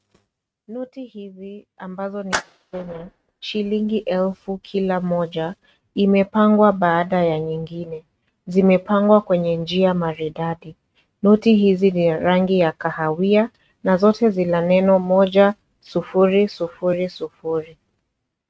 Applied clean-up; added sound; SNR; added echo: neural mask model RNNoise.